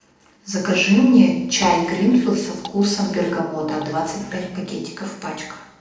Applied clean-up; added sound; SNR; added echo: neural separator model SepFormer DNS4.